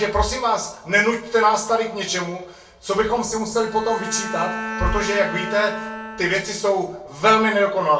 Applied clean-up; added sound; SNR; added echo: none; Bowed string instrument; 12 dB; reverberation time 0.3 s.